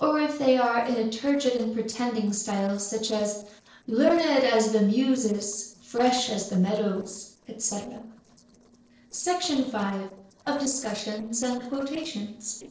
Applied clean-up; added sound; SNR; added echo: neural separator model SepFormer DNS4.